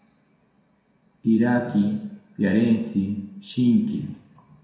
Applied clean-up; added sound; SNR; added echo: none; none; none; reverberation time 0.6 s.